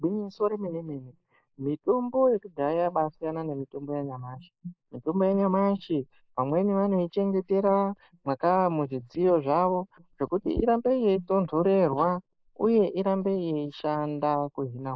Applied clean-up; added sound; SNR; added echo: neural mask model Resemble Enhance denoiser.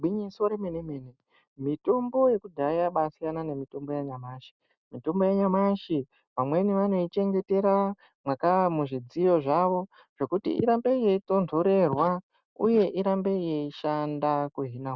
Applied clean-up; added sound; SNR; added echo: none; none; none; none.